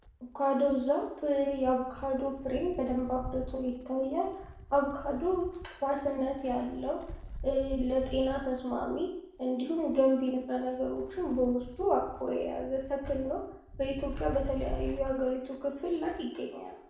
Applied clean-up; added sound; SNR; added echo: none; Wind; 13 dB; reverberation time 0.6 s.